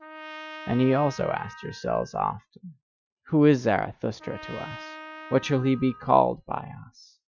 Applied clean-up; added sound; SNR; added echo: classical method Wiener filter.